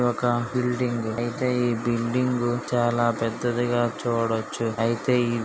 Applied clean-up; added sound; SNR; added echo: none; none; none; none.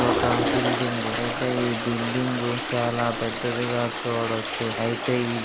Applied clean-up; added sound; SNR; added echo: none; Toilet flush; 0 dB; none.